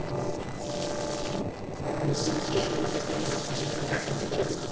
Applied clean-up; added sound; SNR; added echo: neural separator model SepFormer DNS4.